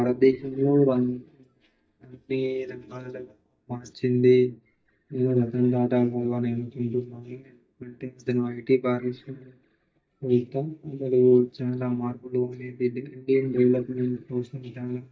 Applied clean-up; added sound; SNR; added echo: neural mask model DeepFilterNet 3.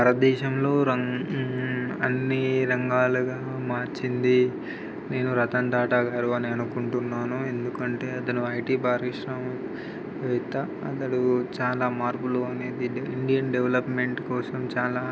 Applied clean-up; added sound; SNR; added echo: none; none; none; none.